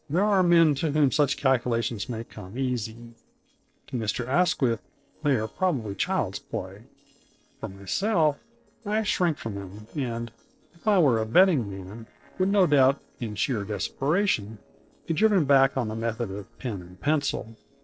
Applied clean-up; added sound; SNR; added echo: neural separator model SepFormer DNS4.